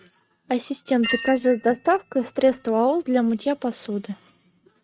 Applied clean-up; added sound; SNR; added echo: neural mask model RNNoise.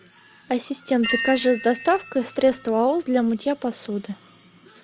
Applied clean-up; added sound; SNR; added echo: none; Bell; 9 dB; none.